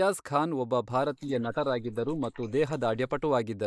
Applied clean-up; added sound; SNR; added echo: neural mask model Resemble Enhance denoiser.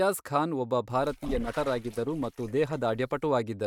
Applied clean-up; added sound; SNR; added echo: neural mask model RNNoise.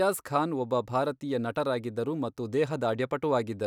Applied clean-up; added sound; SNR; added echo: none; none; none; none.